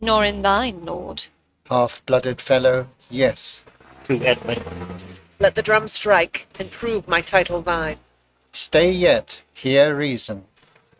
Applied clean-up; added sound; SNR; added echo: neural mask model RNNoise.